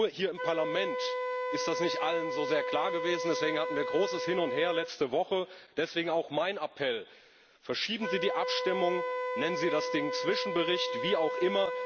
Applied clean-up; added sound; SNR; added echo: none; Wind instrument, woodwind instrument; 3 dB; none.